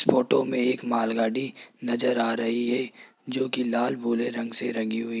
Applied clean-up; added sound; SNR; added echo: none; none; none; none.